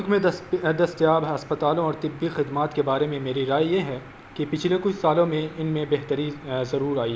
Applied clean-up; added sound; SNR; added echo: none; none; none; none.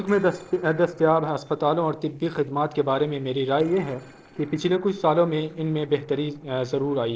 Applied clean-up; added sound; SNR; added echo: neural separator model SepFormer DNS4.